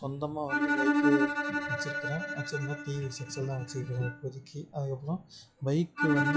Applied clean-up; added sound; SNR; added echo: classical method log-MMSE.